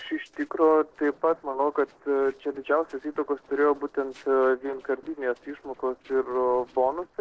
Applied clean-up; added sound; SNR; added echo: neural separator model SepFormer DNS4.